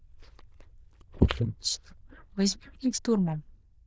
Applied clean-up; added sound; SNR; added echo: neural diffusion model UNIVERSE++.